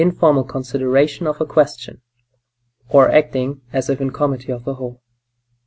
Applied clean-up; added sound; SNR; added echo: none; none; none; none.